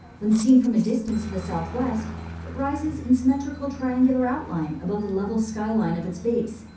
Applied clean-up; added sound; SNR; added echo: none; Aircraft; 14 dB; reverberation time 0.6 s.